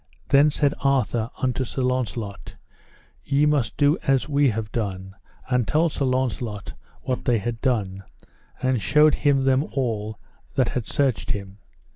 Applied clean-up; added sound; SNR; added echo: neural mask model Resemble Enhance denoiser.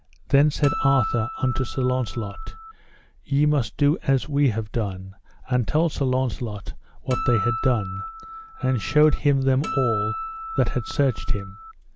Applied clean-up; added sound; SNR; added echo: none; Acoustic guitar; 8 dB; none.